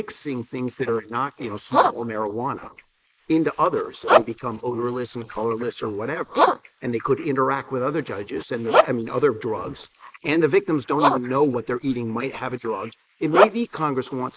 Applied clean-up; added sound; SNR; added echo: neural mask model Resemble Enhance denoiser.